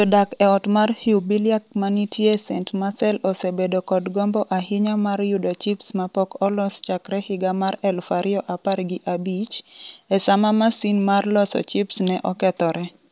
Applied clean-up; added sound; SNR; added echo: none; none; none; none.